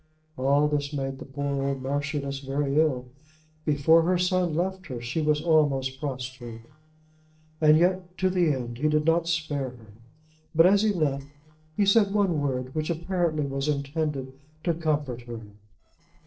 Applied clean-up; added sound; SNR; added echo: neural separator model SepFormer DNS4.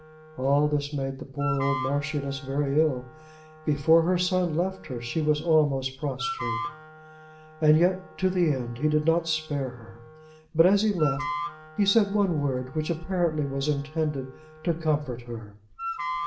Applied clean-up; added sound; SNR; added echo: none; Wind instrument, woodwind instrument; 12 dB; reverberation time 0.4 s.